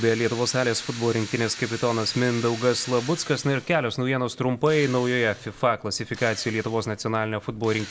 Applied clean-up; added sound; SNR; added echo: none; Drill; 16 dB; reverberation time 1.6 s.